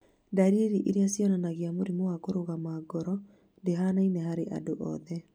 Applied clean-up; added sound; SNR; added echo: none; none; none; none.